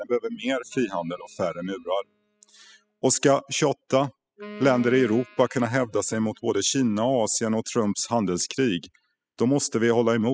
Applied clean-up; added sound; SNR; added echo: classical method spectral subtraction.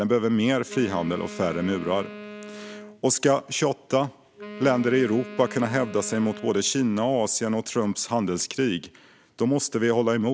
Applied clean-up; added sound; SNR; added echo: none; Wind instrument, woodwind instrument; 16 dB; none.